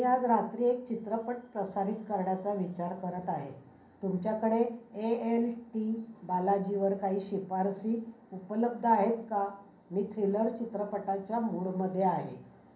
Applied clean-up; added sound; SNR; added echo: none; none; none; reverberation time 0.6 s.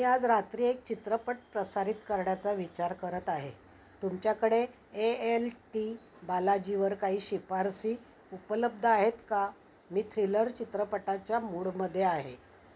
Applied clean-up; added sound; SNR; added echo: none; none; none; none.